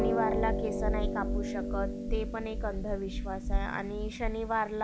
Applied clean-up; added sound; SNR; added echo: none; Harp; -2 dB; none.